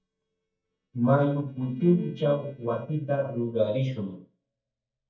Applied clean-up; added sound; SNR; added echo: neural mask model DeepFilterNet 3.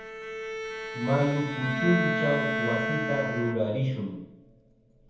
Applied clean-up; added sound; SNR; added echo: none; Bowed string instrument; 3 dB; reverberation time 0.9 s.